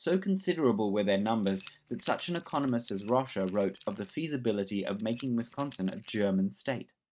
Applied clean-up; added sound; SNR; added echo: neural mask model RNNoise.